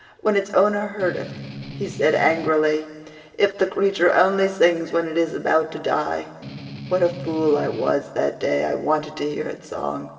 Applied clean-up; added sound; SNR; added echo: none; Strum; 12 dB; reverberation time 2.1 s.